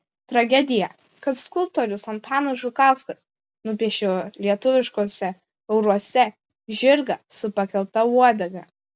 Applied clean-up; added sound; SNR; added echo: none; none; none; none.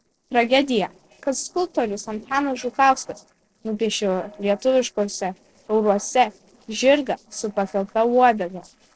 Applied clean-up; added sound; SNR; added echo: neural separator model SepFormer DNS4.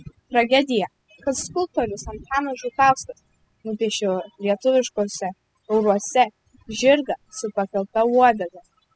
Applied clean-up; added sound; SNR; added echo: classical method spectral subtraction.